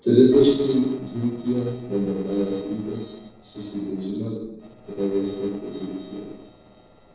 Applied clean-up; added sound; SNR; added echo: neural separator model SepFormer DNS4.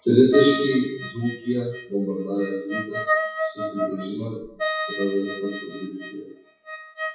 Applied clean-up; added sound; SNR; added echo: classical method WPE with log-MMSE.